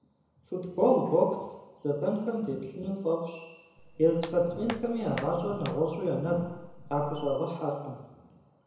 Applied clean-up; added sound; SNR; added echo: none; Hands; 15 dB; reverberation time 1.0 s.